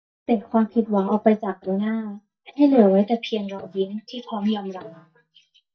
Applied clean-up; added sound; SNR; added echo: neural mask model DeepFilterNet 3.